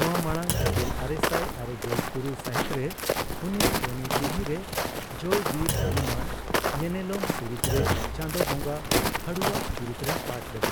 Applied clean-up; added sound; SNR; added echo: none; Walk, footsteps + Thump, thud; -5 dB; none.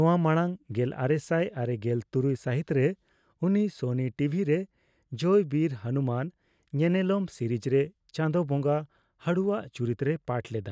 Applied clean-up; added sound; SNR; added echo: none; none; none; none.